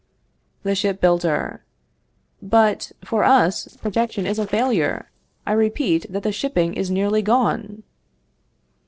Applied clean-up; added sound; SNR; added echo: neural separator model SepFormer DNS4.